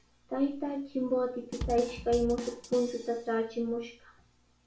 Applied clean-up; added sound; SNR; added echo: none; Drum kit; 9 dB; reverberation time 0.4 s.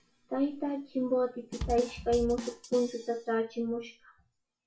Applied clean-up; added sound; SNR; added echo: classical method WPE with log-MMSE.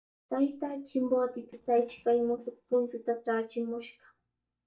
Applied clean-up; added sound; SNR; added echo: neural mask model DeepFilterNet 3.